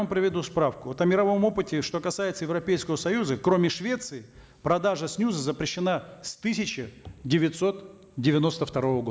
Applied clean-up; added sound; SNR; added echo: none; none; none; none.